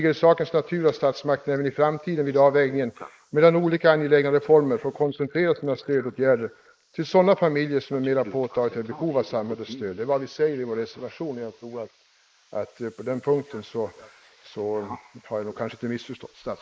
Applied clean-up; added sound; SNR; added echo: neural mask model Resemble Enhance denoiser.